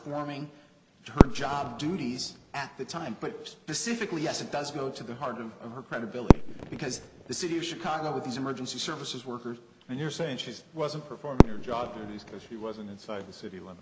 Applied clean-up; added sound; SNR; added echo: none; Fireworks; -4 dB; none.